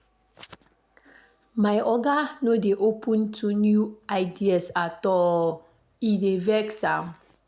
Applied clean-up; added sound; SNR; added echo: none; none; none; none.